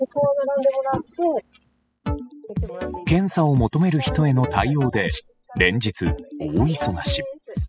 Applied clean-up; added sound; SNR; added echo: classical method spectral subtraction.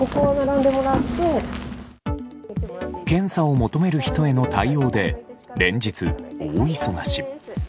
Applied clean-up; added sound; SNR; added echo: none; none; none; none.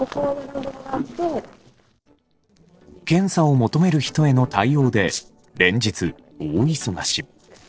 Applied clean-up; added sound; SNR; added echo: neural separator model SepFormer DNS4.